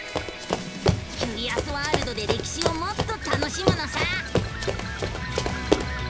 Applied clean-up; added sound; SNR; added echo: none; Run; -2 dB; none.